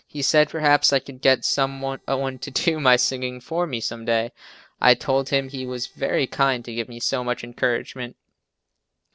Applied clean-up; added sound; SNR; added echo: neural separator model SepFormer DNS4.